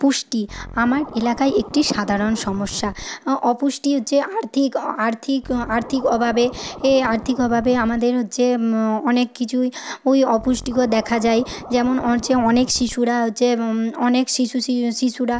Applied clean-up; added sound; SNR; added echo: none; Scratching (performance technique); 18 dB; none.